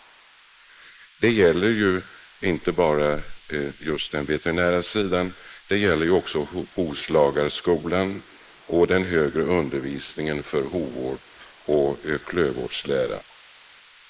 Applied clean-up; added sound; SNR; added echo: neural mask model Resemble Enhance denoiser.